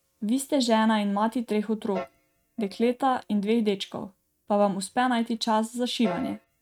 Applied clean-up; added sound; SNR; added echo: neural mask model RNNoise.